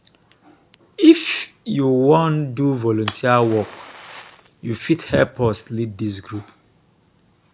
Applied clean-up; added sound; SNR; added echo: none; Fire; 19 dB; none.